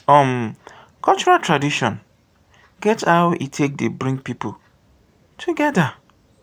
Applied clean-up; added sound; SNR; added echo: none; none; none; none.